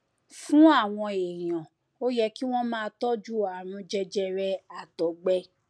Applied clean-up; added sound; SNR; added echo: none; none; none; none.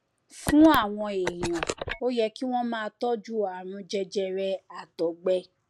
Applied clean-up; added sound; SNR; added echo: none; Telephone; 7 dB; none.